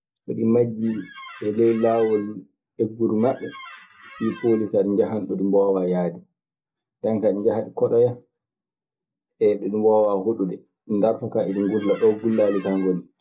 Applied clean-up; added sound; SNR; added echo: none; Squeak; 20 dB; none.